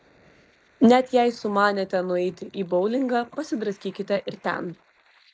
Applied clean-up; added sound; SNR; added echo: neural mask model Resemble Enhance denoiser.